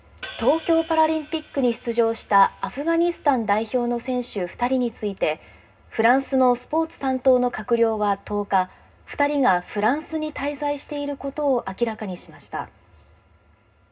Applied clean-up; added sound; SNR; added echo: none; Hi-hat; 17 dB; reverberation time 0.2 s.